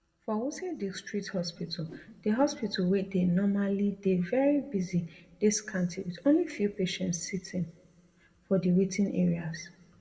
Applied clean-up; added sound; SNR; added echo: none; Whoosh, swoosh, swish; 19 dB; reverberation time 1.0 s.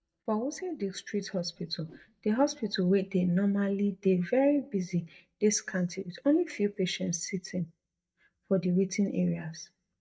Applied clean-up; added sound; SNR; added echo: neural mask model DeepFilterNet 3.